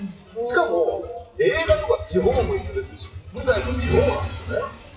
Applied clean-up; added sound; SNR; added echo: classical method WPE with log-MMSE.